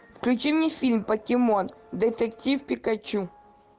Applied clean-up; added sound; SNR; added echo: none; none; none; none.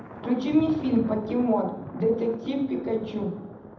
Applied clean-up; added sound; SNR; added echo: none; Thunder; 14 dB; reverberation time 0.8 s.